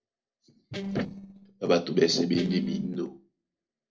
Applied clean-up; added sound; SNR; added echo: neural separator model SepFormer DNS4.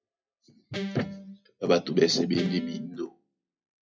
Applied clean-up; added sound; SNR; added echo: classical method WPE with log-MMSE.